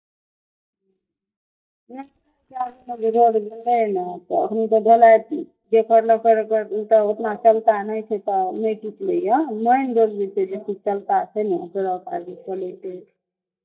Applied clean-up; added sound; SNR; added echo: neural mask model DeepFilterNet 3.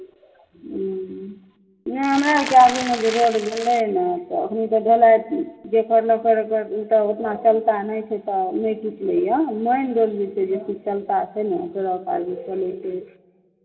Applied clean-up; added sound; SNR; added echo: none; Crackle; 11 dB; reverberation time 1.4 s.